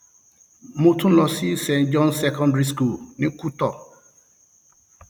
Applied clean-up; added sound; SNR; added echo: none; none; none; none.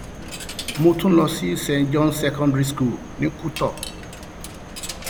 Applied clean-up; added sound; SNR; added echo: none; Coin (dropping); 12 dB; none.